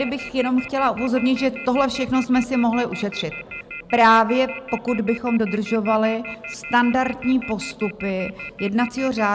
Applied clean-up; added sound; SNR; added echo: none; Telephone; 14 dB; none.